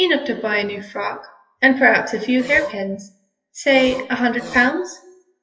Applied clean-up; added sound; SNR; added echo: classical method WPE with log-MMSE.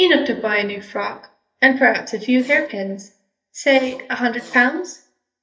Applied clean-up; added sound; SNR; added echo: neural mask model DeepFilterNet 3.